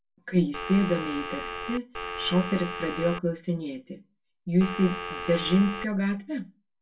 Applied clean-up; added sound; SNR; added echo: none; Telephone; 7 dB; reverberation time 0.2 s.